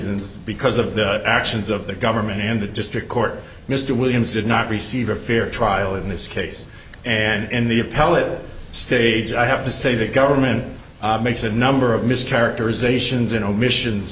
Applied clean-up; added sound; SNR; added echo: none; none; none; none.